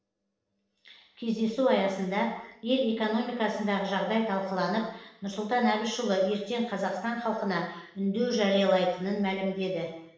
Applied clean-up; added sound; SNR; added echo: none; none; none; reverberation time 0.9 s.